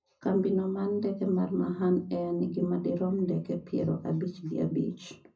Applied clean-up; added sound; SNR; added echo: none; none; none; reverberation time 0.4 s.